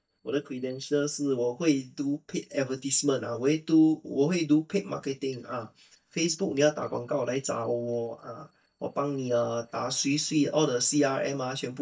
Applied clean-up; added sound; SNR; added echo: neural mask model DeepFilterNet 3.